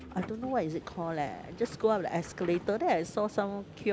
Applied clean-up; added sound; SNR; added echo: none; Subway, metro, underground; 16 dB; none.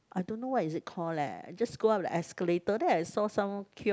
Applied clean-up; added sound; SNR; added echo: none; none; none; none.